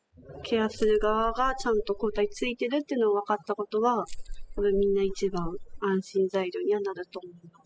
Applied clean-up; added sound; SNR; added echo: classical method spectral subtraction.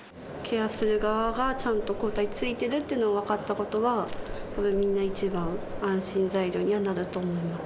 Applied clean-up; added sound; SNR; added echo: none; Crushing; 8 dB; none.